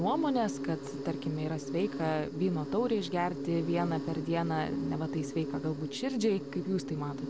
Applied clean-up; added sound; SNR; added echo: none; Insect; 5 dB; none.